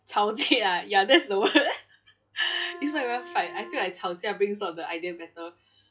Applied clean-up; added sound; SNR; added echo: classical method log-MMSE.